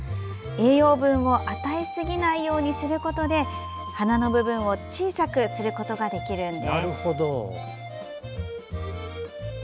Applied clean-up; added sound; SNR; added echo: none; none; none; none.